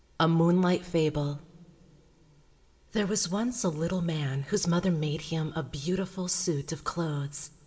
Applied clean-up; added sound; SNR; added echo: none; none; none; reverberation time 1.0 s.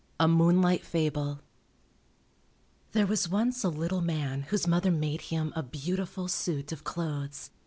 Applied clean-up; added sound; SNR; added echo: none; none; none; none.